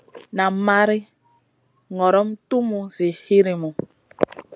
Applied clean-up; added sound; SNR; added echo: none; none; none; none.